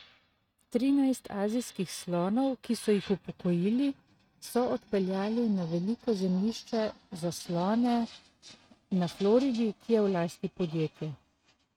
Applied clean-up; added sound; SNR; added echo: neural mask model RNNoise.